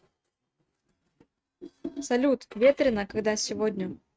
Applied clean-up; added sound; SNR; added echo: neural mask model RNNoise.